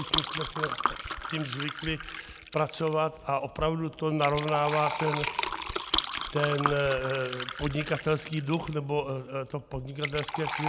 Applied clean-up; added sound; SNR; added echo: none; Fill (with liquid); 4 dB; none.